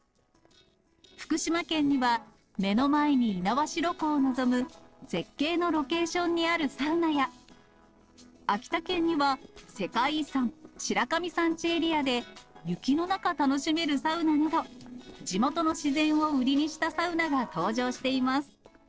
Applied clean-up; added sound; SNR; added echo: neural separator model SepFormer DNS4.